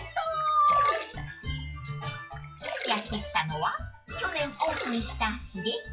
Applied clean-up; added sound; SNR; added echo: classical method WPE with log-MMSE.